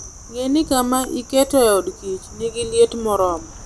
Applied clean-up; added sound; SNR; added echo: none; Insect; 19 dB; none.